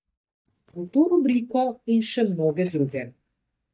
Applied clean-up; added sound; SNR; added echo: neural mask model DeepFilterNet 3.